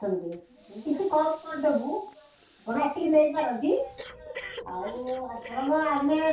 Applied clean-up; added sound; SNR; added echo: none; Breathing; 19 dB; reverberation time 0.3 s.